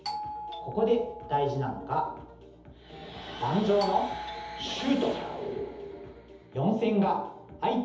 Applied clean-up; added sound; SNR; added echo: none; Doorbell; 10 dB; reverberation time 0.8 s.